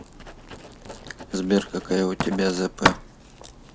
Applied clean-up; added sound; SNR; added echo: none; Writing; 4 dB; none.